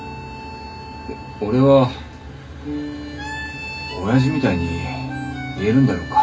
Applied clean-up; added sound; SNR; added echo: none; none; none; reverberation time 0.2 s.